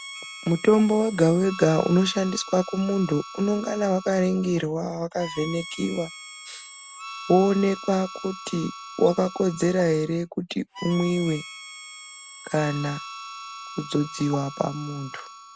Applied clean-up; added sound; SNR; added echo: none; Harmonica; 15 dB; none.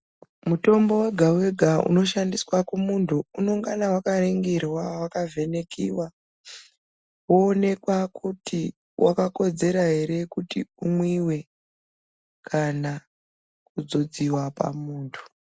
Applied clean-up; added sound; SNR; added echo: none; none; none; none.